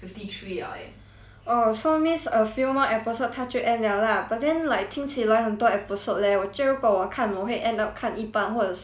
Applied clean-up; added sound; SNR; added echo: none; none; none; none.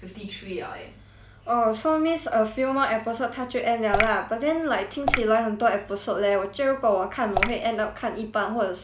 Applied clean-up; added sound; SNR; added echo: none; Drip / Water; 0 dB; none.